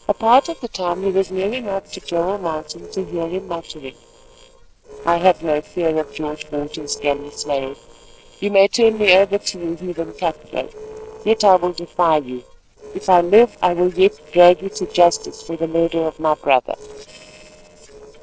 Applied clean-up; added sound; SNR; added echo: neural separator model SepFormer DNS4.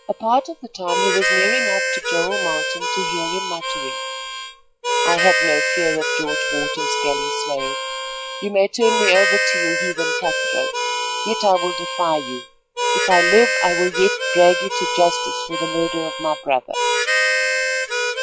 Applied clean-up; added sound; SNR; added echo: classical method log-MMSE.